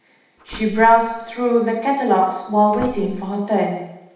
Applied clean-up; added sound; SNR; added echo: none; Slam; 17 dB; reverberation time 0.9 s.